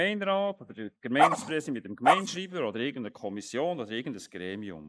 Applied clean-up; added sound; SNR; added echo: neural mask model Resemble Enhance denoiser.